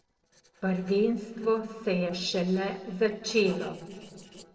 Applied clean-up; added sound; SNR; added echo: neural separator model SepFormer DNS4.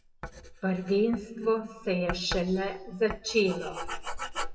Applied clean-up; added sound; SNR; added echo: classical method WPE with log-MMSE.